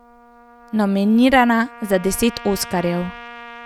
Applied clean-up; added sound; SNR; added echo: none; Trumpet; 19 dB; none.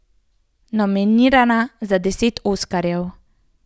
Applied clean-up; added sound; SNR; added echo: none; none; none; none.